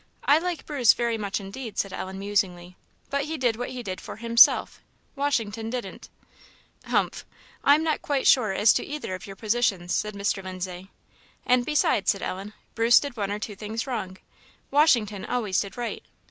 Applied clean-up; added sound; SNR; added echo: none; none; none; none.